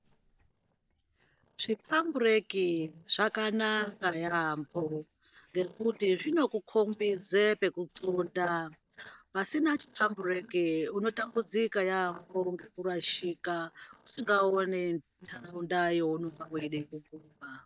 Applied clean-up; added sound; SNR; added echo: neural mask model DeepFilterNet 3.